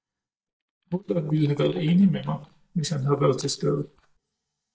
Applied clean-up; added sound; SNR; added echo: neural mask model DeepFilterNet 3.